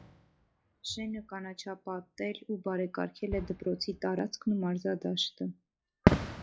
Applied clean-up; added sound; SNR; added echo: classical method log-MMSE.